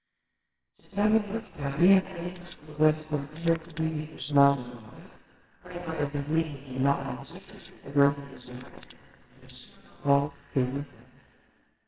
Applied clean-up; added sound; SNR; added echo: neural separator model SepFormer WHAMR!.